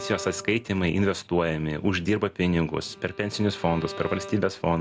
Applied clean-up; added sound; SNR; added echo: none; Bowed string instrument; 17 dB; none.